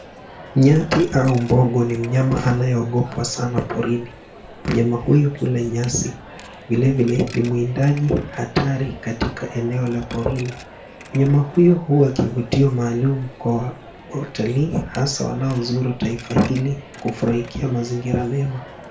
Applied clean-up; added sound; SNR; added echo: none; Coin (dropping); 19 dB; reverberation time 0.3 s.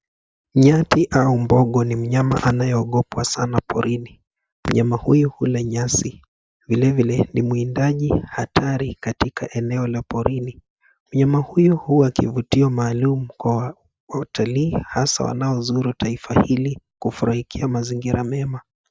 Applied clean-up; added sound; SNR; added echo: none; none; none; none.